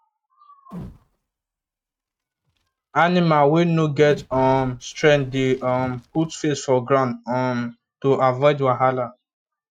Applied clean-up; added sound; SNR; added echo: neural mask model RNNoise.